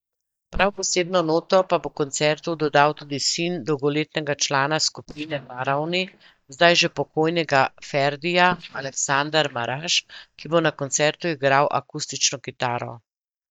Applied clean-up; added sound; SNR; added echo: neural mask model DeepFilterNet 3.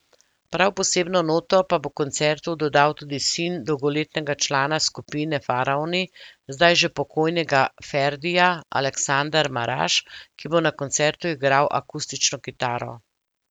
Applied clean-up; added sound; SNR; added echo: none; none; none; none.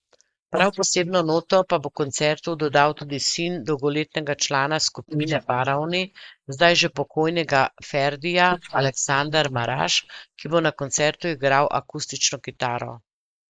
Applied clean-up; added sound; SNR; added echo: neural mask model Resemble Enhance denoiser.